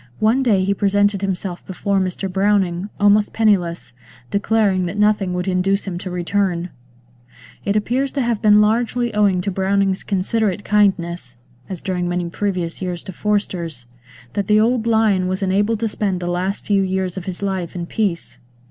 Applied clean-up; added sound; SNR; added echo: none; none; none; none.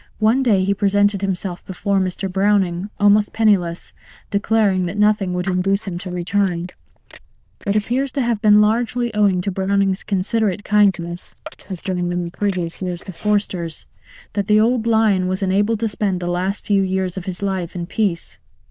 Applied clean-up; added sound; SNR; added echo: neural diffusion model UNIVERSE++.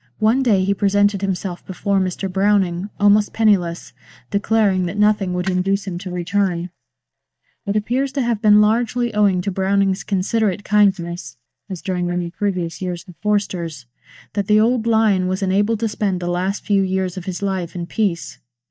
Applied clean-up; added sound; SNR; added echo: neural mask model DeepFilterNet 3.